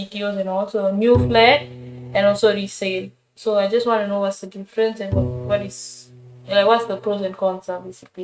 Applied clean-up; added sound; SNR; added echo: neural mask model RNNoise.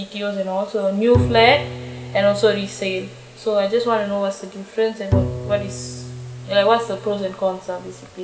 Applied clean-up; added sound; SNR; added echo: none; Bowed string instrument; 7 dB; none.